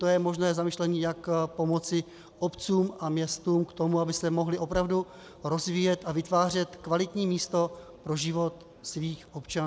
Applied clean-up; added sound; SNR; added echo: none; none; none; none.